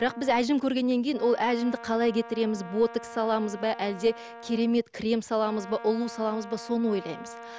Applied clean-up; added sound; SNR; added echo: none; Brass instrument; 16 dB; none.